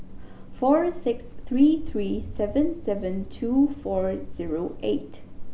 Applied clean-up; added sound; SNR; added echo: none; Walk, footsteps; 8 dB; none.